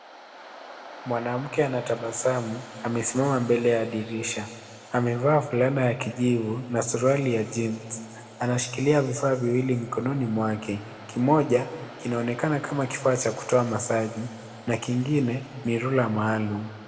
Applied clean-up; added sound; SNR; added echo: none; Waves, surf; 19 dB; reverberation time 2.1 s.